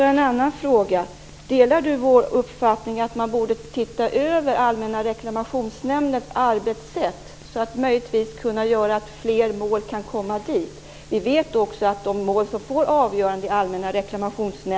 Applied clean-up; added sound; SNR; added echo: none; none; none; none.